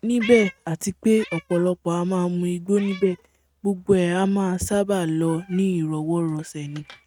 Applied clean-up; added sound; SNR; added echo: neural mask model RNNoise.